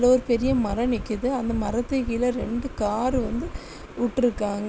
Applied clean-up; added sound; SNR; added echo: none; none; none; none.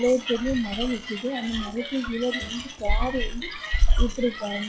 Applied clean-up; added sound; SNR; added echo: classical method log-MMSE.